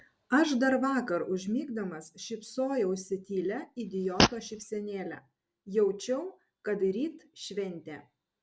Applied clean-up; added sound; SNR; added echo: none; Fart; -1 dB; none.